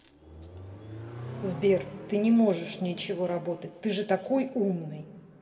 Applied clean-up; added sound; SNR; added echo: none; Accelerating, revving, vroom; 16 dB; reverberation time 1.5 s.